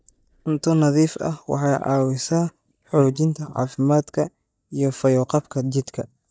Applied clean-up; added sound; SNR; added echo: neural mask model DeepFilterNet 3.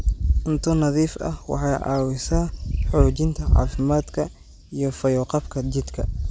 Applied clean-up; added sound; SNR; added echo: none; none; none; none.